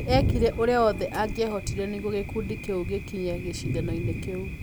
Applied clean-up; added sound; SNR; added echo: none; Thunder; 3 dB; none.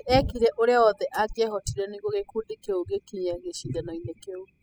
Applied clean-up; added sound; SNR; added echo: classical method spectral subtraction.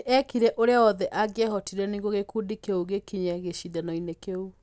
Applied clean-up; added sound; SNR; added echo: none; none; none; none.